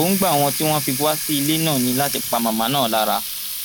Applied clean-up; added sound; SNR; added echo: none; Water tap, faucet; 5 dB; none.